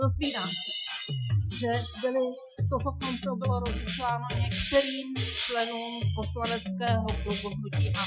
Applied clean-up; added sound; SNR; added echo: classical method Wiener filter.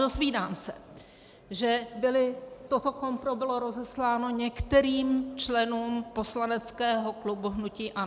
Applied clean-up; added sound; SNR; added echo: none; none; none; none.